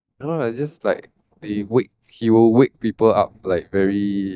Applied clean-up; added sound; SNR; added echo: neural mask model DeepFilterNet 3.